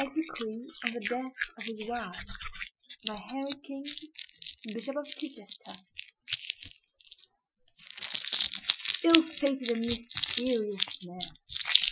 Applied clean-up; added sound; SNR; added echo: classical method Wiener filter.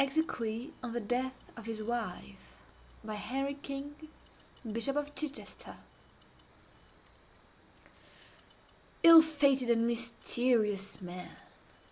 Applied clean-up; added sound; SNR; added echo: none; none; none; none.